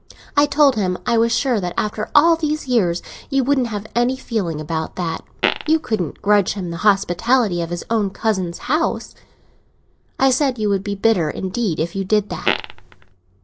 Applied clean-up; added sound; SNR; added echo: none; Fart; 5 dB; none.